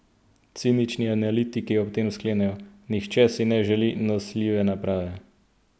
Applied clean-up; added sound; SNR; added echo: none; none; none; none.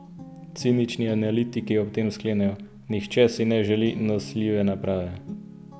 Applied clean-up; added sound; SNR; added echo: none; Guitar; 16 dB; none.